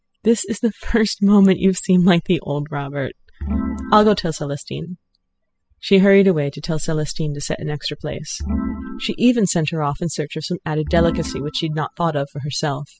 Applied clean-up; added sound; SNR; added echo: classical method spectral subtraction.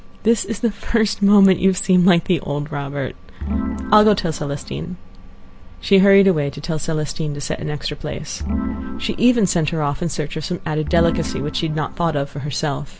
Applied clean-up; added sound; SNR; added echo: none; Organ; 7 dB; none.